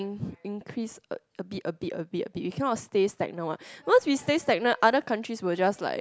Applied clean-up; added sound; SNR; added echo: none; none; none; none.